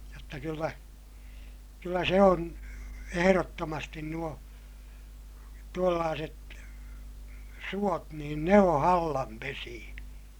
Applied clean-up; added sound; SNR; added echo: none; none; none; none.